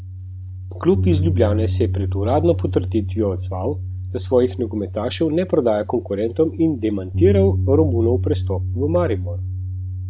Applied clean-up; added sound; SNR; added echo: none; Bass guitar; 3 dB; none.